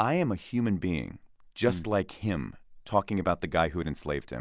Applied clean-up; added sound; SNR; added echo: none; none; none; none.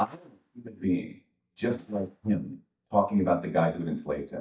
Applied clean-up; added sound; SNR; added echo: neural mask model DeepFilterNet 3.